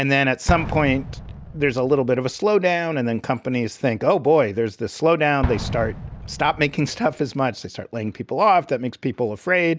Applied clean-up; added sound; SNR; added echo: none; Explosion; 13 dB; none.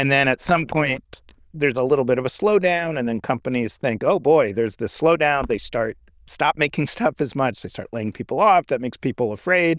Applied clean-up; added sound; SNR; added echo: neural diffusion model UNIVERSE++.